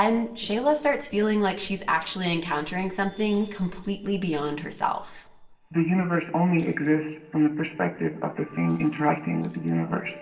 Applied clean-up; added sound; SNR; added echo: neural separator model SepFormer DNS4.